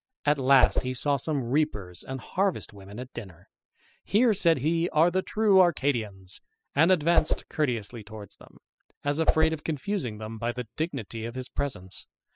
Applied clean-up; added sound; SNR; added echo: classical method spectral subtraction.